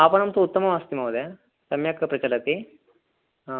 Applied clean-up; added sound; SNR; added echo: none; none; none; none.